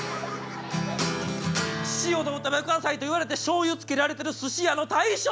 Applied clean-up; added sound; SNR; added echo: none; none; none; none.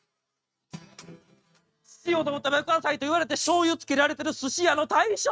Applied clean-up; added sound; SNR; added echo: neural mask model RNNoise.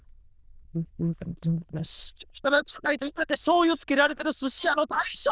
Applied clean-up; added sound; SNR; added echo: neural diffusion model UNIVERSE++.